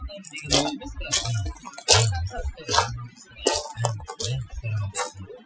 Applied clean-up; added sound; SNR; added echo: classical method Wiener filter.